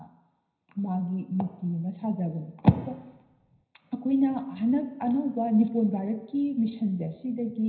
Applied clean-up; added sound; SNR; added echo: none; none; none; reverberation time 0.9 s.